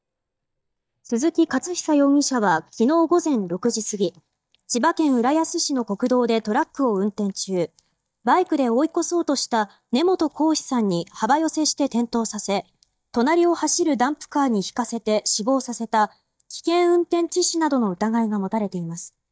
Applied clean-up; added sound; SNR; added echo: neural mask model DeepFilterNet 3.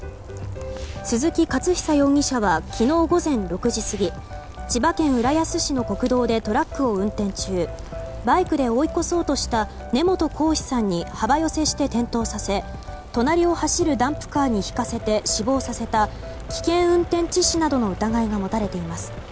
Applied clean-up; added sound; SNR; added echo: none; Rain; 18 dB; none.